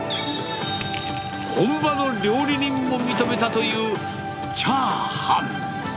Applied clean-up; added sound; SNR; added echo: none; Squeak + Crushing; 12 dB; none.